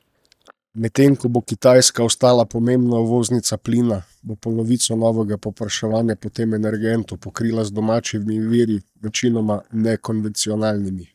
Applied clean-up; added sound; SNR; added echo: neural mask model DeepFilterNet 3.